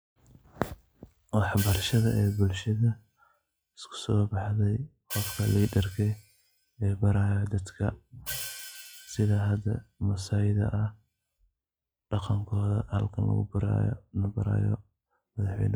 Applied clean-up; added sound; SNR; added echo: classical method log-MMSE.